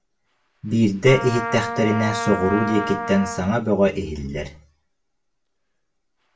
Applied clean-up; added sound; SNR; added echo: none; Trumpet; 9 dB; reverberation time 0.2 s.